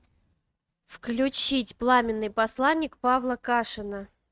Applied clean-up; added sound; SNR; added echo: neural mask model RNNoise.